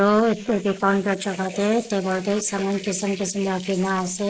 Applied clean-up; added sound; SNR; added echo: neural mask model Resemble Enhance denoiser.